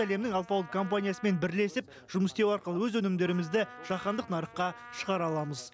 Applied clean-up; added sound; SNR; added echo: none; Trumpet; 19 dB; none.